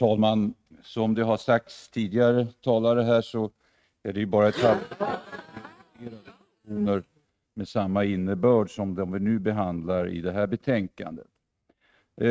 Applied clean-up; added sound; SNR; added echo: neural mask model RNNoise.